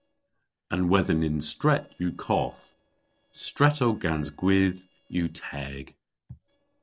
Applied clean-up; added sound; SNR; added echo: neural separator model SepFormer DNS4.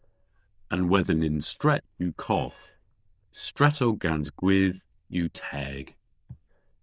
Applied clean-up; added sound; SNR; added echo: neural diffusion model UNIVERSE++.